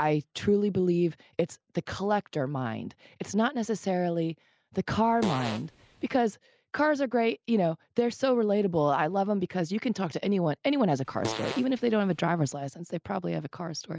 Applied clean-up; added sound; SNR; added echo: none; Fart; 11 dB; none.